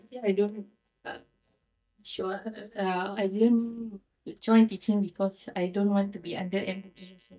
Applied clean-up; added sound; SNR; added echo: neural mask model DeepFilterNet 3.